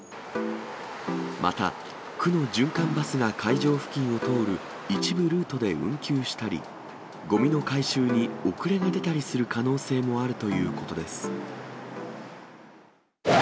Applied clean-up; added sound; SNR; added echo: none; none; none; none.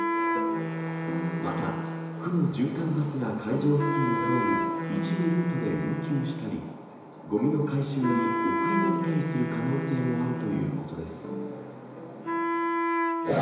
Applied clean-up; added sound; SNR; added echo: none; Wind instrument, woodwind instrument; 2 dB; reverberation time 1.0 s.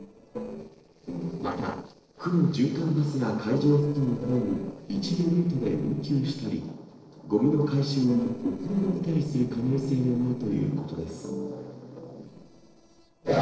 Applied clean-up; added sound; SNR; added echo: neural separator model SepFormer DNS4.